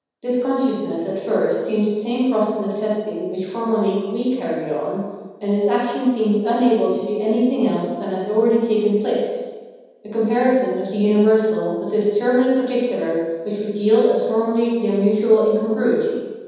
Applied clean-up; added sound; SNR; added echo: none; none; none; reverberation time 1.2 s.